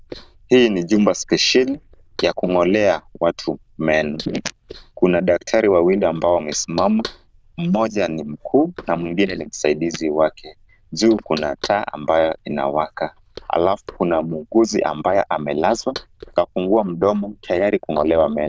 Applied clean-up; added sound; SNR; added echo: neural diffusion model UNIVERSE++.